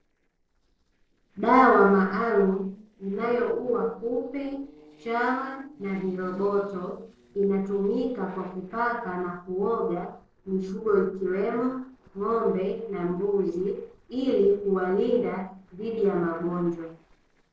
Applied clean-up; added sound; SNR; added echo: neural separator model SepFormer DNS4.